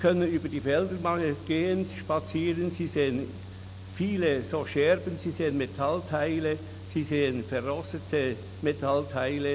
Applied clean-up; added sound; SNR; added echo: none; Mechanical fan; 13 dB; none.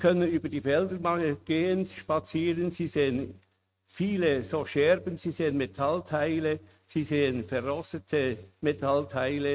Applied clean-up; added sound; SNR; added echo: neural mask model RNNoise.